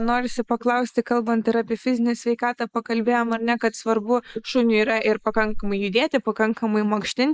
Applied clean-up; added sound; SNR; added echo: neural mask model Resemble Enhance denoiser.